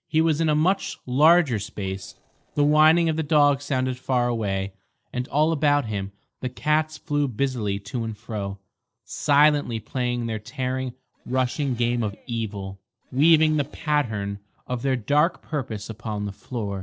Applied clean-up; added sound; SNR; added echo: neural separator model SepFormer DNS4.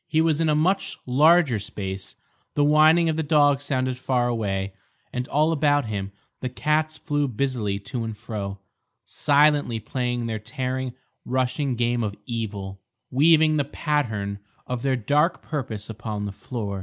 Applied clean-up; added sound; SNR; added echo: none; none; none; none.